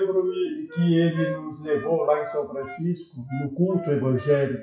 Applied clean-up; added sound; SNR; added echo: classical method WPE with log-MMSE.